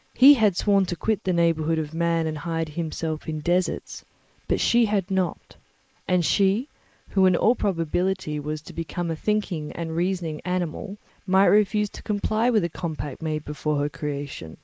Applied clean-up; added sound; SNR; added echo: neural mask model Resemble Enhance denoiser.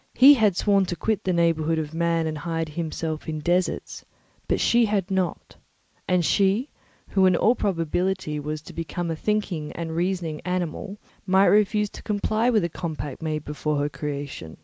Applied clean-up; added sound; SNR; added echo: none; none; none; none.